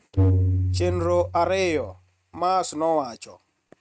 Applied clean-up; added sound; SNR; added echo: neural mask model RNNoise.